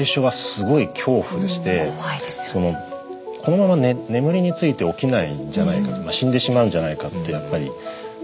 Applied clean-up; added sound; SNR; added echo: none; none; none; none.